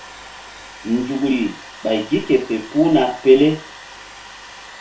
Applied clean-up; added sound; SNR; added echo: none; Domestic sounds, home sounds; 18 dB; reverberation time 0.3 s.